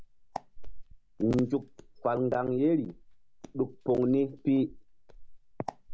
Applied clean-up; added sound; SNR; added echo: none; Walk, footsteps; 13 dB; none.